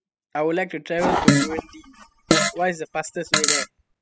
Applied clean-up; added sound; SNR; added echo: classical method spectral subtraction.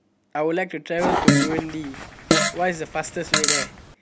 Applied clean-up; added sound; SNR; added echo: none; Fart; -5 dB; none.